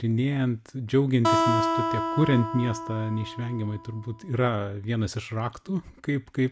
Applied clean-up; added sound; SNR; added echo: none; Acoustic guitar; 3 dB; none.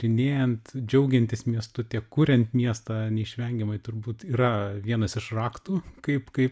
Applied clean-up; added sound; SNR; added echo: none; none; none; none.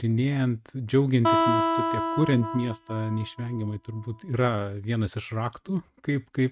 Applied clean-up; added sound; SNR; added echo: neural mask model RNNoise.